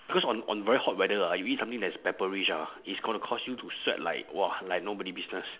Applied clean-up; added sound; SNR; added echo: none; none; none; none.